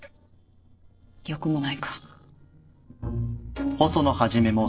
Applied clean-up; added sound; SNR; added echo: neural separator model SepFormer DNS4.